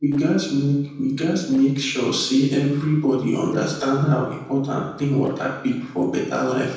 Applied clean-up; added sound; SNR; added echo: neural separator model SepFormer DNS4.